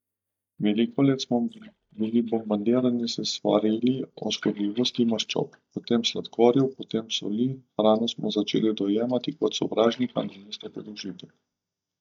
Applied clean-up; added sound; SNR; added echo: neural mask model DeepFilterNet 3.